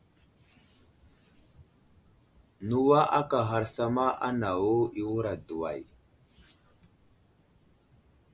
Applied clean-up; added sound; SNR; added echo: none; none; none; none.